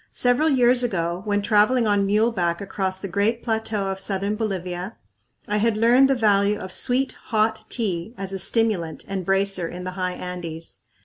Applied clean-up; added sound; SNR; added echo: none; none; none; none.